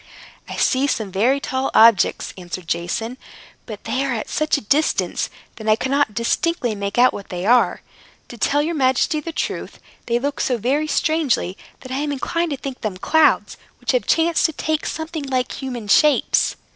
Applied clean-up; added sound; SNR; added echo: none; none; none; none.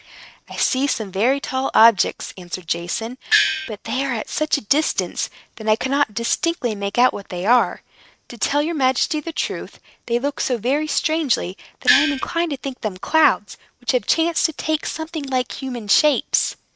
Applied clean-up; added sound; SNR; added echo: neural mask model RNNoise.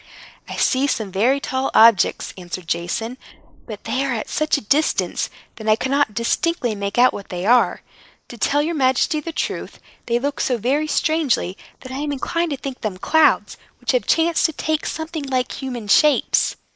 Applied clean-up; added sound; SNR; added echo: neural mask model Resemble Enhance denoiser.